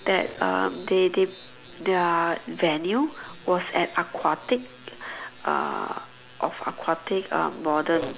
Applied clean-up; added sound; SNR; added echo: none; none; none; none.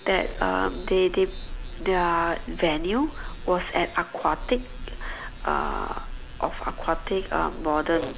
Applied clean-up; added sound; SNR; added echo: none; Car; 9 dB; none.